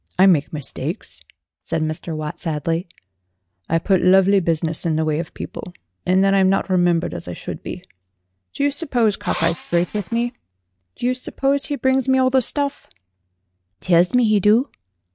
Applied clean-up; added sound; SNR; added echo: neural mask model RNNoise.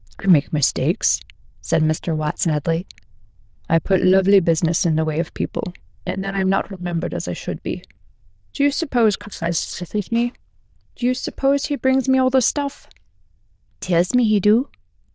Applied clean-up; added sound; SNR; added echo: neural diffusion model UNIVERSE++.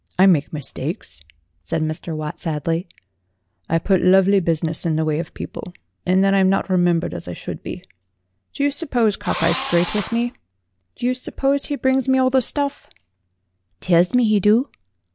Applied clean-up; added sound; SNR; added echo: none; Engine / Drill; 4 dB; none.